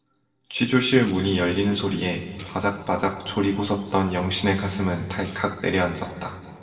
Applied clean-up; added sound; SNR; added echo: neural separator model SepFormer DNS4.